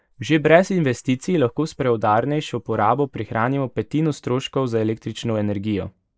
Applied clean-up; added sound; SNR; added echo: neural mask model Resemble Enhance denoiser.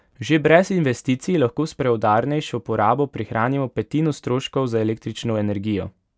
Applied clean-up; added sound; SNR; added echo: none; none; none; none.